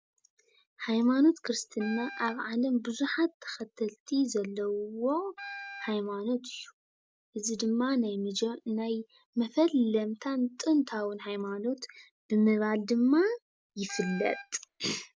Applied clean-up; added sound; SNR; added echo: none; Wind instrument, woodwind instrument; 15 dB; none.